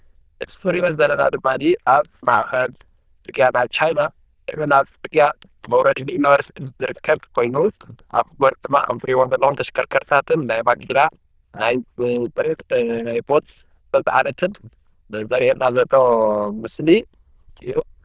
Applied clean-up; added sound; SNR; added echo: neural diffusion model UNIVERSE++.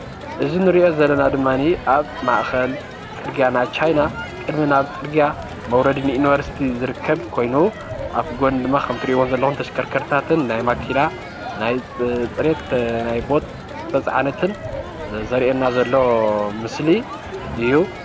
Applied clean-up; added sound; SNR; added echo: none; Crowd; 11 dB; none.